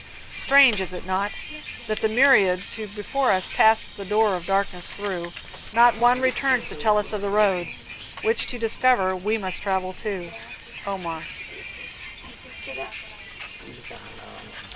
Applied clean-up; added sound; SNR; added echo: none; Bus; 13 dB; none.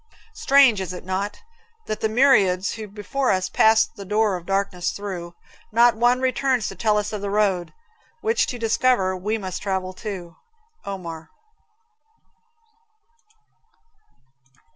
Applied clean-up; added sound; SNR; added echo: none; none; none; none.